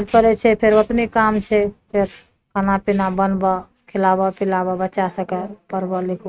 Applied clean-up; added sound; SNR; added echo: neural mask model RNNoise.